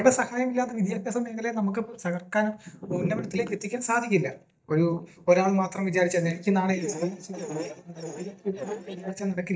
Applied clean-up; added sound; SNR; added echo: neural mask model DeepFilterNet 3.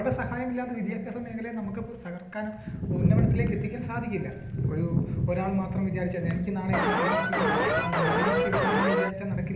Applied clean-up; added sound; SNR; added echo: none; Alarm; -3 dB; reverberation time 0.9 s.